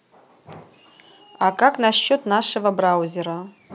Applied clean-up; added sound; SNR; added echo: none; none; none; none.